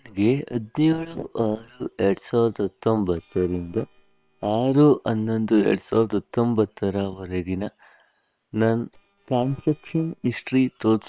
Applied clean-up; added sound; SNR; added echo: neural separator model SepFormer WHAM!.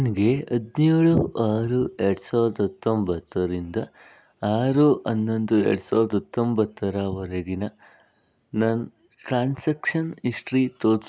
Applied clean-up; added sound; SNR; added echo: none; none; none; none.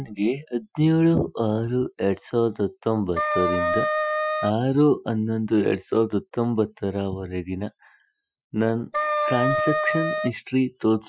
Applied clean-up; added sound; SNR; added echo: classical method Wiener filter.